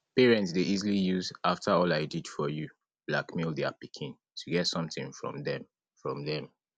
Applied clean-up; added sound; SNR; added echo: none; none; none; none.